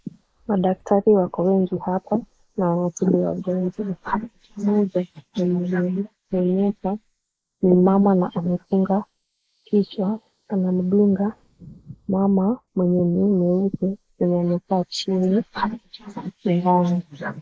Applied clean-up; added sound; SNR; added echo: neural mask model Resemble Enhance denoiser.